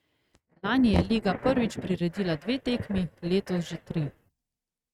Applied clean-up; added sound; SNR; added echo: neural mask model RNNoise.